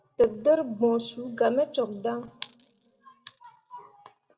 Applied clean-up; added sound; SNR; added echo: none; none; none; reverberation time 0.7 s.